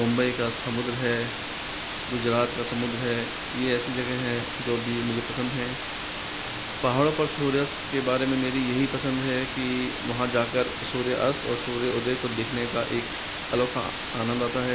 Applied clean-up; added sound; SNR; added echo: none; Water; 3 dB; none.